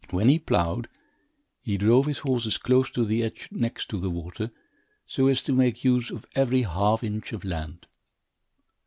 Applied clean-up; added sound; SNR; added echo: none; none; none; none.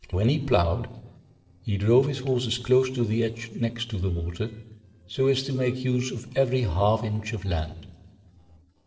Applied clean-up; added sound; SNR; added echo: neural separator model SepFormer DNS4.